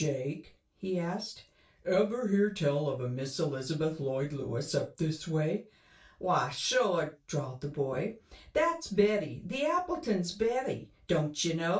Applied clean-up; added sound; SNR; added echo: none; none; none; reverberation time 0.3 s.